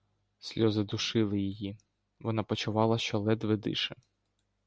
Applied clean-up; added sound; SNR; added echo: none; none; none; none.